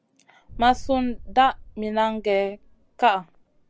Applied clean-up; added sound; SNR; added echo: none; Boom; 15 dB; none.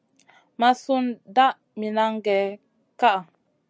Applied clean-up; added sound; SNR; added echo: none; none; none; none.